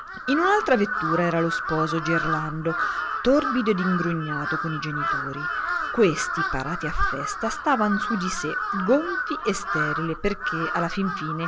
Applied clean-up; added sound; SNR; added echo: none; Crow; 3 dB; none.